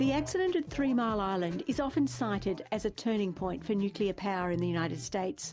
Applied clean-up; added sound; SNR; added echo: none; Electric guitar; 16 dB; none.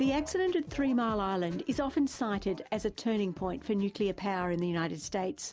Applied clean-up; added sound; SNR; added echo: none; none; none; none.